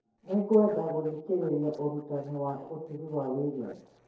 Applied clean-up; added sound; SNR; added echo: neural separator model SepFormer DNS4.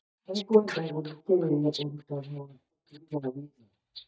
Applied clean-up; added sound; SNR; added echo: neural mask model DeepFilterNet 3.